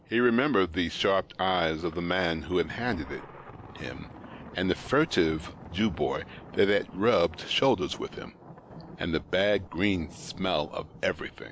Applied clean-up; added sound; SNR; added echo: none; Thunder; 18 dB; none.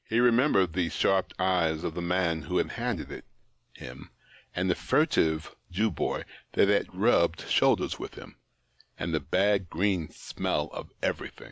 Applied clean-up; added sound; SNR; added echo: none; none; none; none.